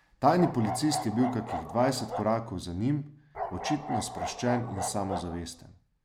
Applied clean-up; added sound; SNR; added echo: none; Bark; 7 dB; none.